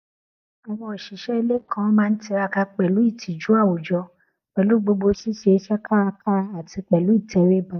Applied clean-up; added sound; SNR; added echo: neural mask model DeepFilterNet 3.